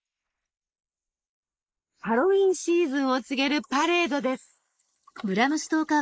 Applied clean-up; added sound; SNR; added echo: neural mask model Resemble Enhance denoiser.